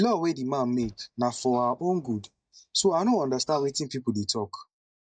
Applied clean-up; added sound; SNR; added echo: neural mask model DeepFilterNet 3.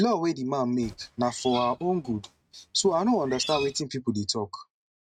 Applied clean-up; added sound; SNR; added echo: neural mask model RNNoise.